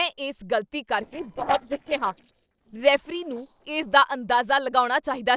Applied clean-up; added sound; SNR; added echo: neural separator model SepFormer DNS4.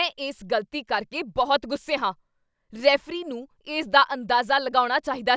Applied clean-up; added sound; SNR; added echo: none; none; none; none.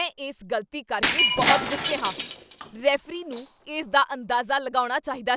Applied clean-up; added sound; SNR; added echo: none; Shatter; 1 dB; none.